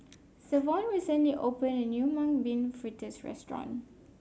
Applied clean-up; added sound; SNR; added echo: none; none; none; none.